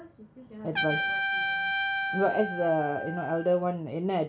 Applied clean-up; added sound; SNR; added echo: none; Trumpet; 3 dB; reverberation time 0.3 s.